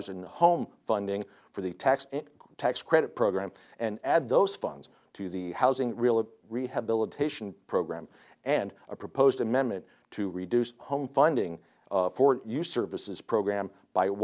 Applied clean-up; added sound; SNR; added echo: none; none; none; none.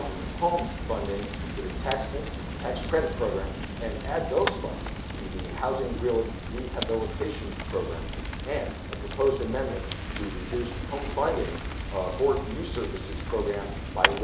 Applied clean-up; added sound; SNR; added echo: none; Fire; 2 dB; reverberation time 0.7 s.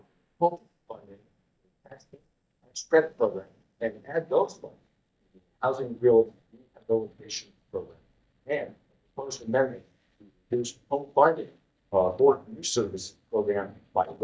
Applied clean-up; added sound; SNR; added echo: neural mask model DeepFilterNet 3.